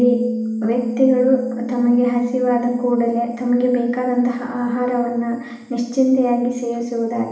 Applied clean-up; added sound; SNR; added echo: none; Piano; 10 dB; reverberation time 0.8 s.